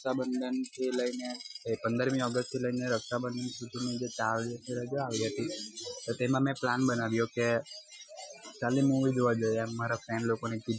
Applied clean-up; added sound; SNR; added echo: classical method Wiener filter.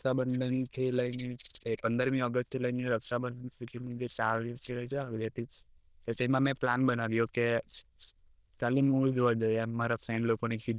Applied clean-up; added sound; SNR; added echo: neural diffusion model UNIVERSE++.